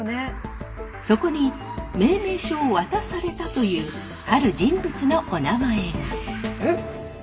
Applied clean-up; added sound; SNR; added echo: none; Bird; 17 dB; reverberation time 1.5 s.